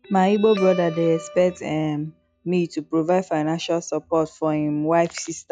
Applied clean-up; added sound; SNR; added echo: classical method log-MMSE.